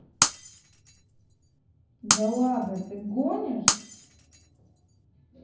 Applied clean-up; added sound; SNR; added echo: none; Shatter; -2 dB; reverberation time 0.7 s.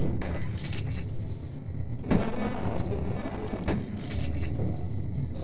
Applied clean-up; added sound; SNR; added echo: neural separator model SepFormer DNS4.